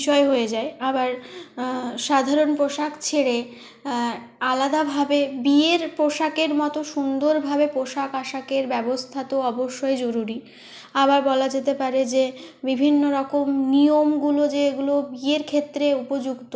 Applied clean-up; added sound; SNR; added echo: none; none; none; none.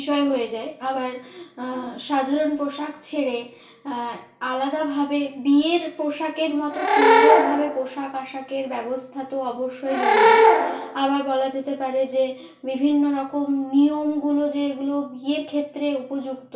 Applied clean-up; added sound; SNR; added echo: none; Animal / Brass instrument; -4 dB; reverberation time 0.3 s.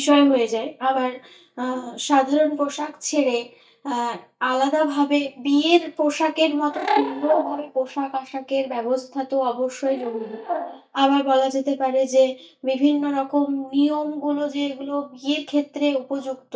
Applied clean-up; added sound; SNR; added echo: neural mask model DeepFilterNet 3.